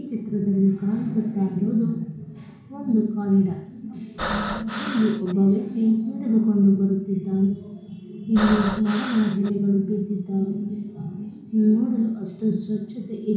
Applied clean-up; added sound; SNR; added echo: none; Breathing; 8 dB; reverberation time 0.6 s.